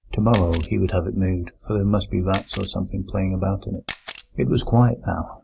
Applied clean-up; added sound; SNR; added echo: none; Camera; 10 dB; none.